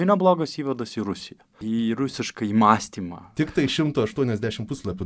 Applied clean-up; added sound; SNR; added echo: none; none; none; none.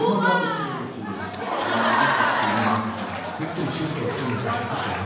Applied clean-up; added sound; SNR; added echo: none; Applause / Crowd; -3 dB; reverberation time 1.0 s.